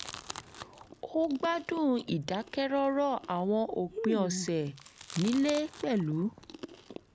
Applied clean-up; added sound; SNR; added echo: none; Chewing, mastication; 12 dB; none.